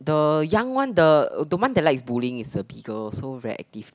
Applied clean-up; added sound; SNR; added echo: none; none; none; none.